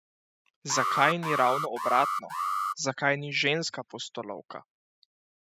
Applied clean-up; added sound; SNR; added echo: classical method spectral subtraction.